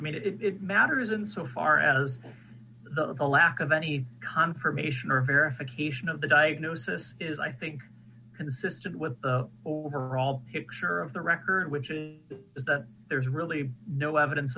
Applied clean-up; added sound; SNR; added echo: none; none; none; none.